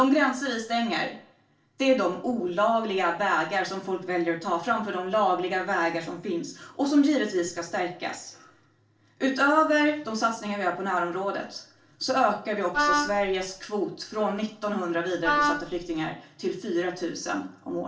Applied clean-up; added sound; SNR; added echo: neural separator model SepFormer DNS4.